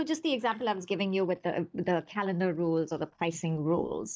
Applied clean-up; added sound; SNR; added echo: neural mask model DeepFilterNet 3.